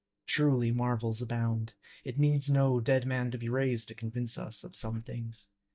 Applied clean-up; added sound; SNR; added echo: neural mask model DeepFilterNet 3.